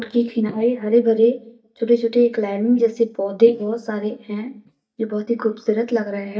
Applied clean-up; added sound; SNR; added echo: neural mask model DeepFilterNet 3.